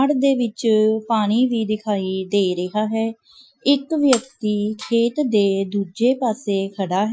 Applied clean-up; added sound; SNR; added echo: classical method Wiener filter.